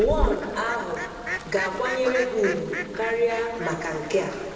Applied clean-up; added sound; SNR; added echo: none; Fowl; 6 dB; reverberation time 2.1 s.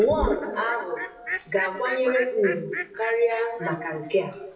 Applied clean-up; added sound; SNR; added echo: classical method WPE with log-MMSE.